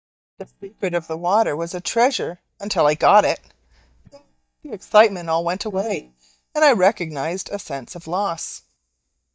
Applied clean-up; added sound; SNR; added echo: neural mask model DeepFilterNet 3.